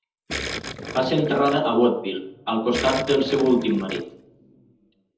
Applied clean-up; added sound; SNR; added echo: none; Gurgling; 10 dB; reverberation time 0.9 s.